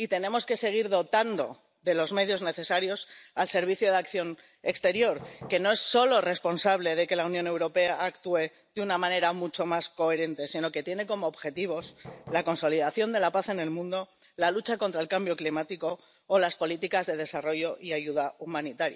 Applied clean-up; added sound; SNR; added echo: none; Hammer; 18 dB; none.